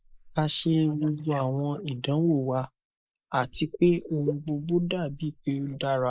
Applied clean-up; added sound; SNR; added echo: neural mask model Resemble Enhance denoiser.